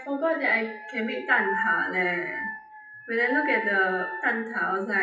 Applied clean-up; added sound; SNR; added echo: classical method WPE with log-MMSE.